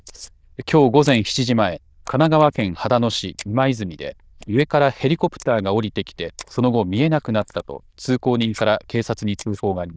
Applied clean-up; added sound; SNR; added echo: neural diffusion model UNIVERSE++.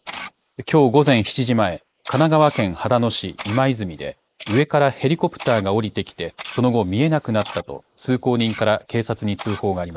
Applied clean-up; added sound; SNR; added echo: neural mask model Resemble Enhance denoiser.